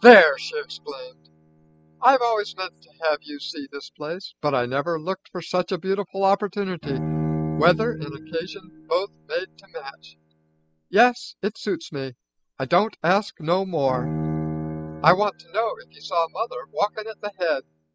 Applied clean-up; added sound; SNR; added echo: classical method spectral subtraction.